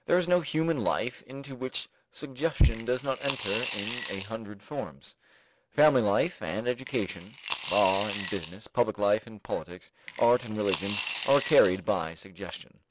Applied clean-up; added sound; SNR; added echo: none; Coin (dropping) / Glass; 1 dB; none.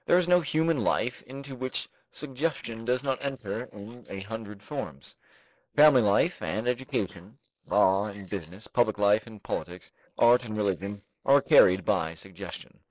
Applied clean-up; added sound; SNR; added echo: neural mask model Resemble Enhance denoiser.